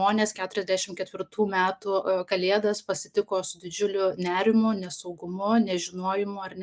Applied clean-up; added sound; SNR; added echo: none; none; none; none.